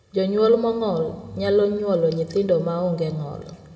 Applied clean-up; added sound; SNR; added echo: none; none; none; reverberation time 1.2 s.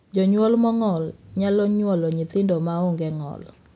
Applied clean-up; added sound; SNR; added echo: none; none; none; none.